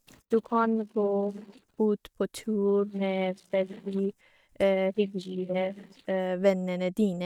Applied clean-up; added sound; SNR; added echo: neural mask model DeepFilterNet 3.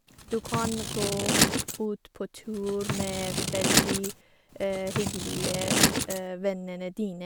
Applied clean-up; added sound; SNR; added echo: none; Scissors; -5 dB; none.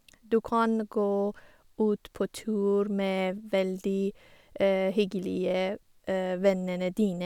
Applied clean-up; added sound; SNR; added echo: none; none; none; none.